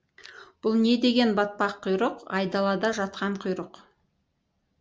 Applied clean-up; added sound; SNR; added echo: none; none; none; none.